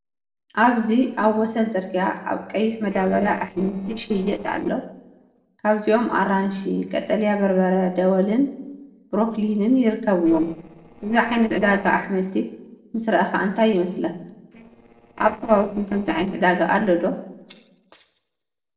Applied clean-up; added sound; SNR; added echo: neural separator model SepFormer DNS4.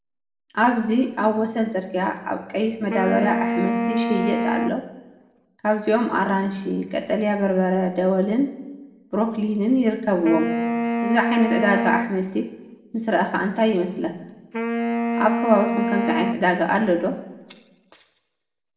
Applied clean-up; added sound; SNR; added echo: none; Wind instrument, woodwind instrument; 2 dB; reverberation time 0.8 s.